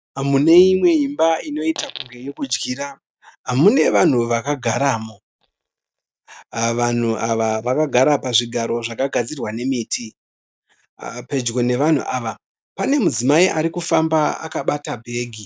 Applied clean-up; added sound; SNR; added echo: neural mask model DeepFilterNet 3.